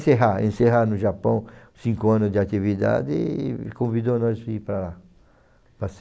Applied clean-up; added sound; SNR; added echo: none; none; none; none.